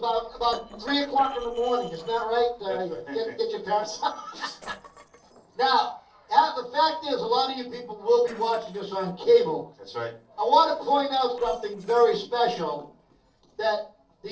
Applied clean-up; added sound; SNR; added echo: neural separator model SepFormer DNS4.